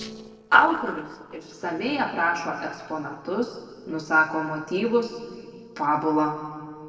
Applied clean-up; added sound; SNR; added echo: neural separator model SepFormer DNS4.